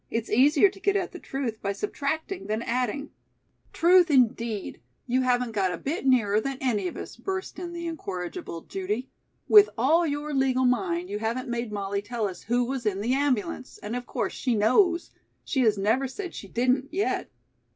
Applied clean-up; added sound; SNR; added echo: none; none; none; none.